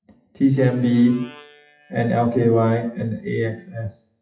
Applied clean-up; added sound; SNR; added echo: classical method WPE with log-MMSE.